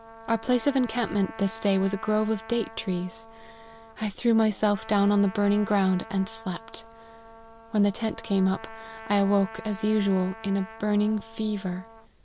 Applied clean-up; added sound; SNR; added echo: none; Trumpet; 18 dB; none.